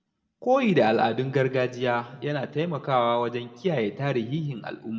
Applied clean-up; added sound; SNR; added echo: none; none; none; reverberation time 1.6 s.